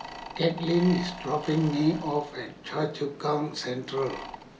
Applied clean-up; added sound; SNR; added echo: none; Mechanisms; 15 dB; none.